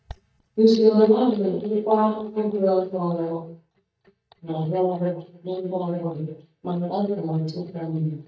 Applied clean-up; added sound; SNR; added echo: neural mask model DeepFilterNet 3.